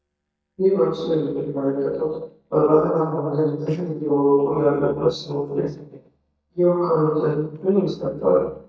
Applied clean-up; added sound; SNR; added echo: neural mask model DeepFilterNet 3.